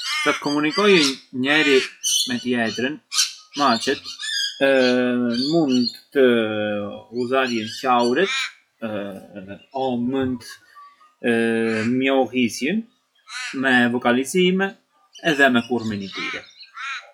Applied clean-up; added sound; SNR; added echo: classical method log-MMSE.